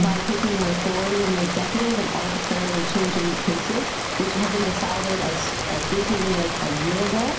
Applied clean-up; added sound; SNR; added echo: none; Rain; 1 dB; reverberation time 0.6 s.